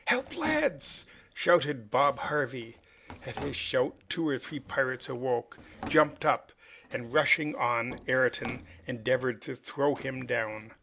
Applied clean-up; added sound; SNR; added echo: none; Drawer open or close; 18 dB; none.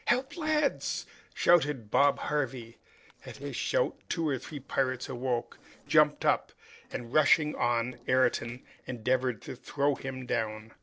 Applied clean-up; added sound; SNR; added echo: neural separator model SepFormer DNS4.